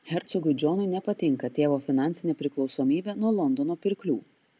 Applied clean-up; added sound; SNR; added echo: none; none; none; none.